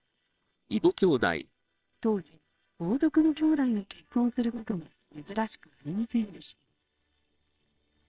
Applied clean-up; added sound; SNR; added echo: neural separator model SepFormer WHAMR!.